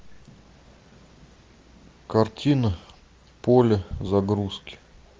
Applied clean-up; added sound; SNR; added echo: none; none; none; none.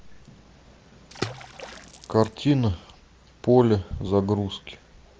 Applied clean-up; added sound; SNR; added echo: none; Water / Splash, splatter; 16 dB; none.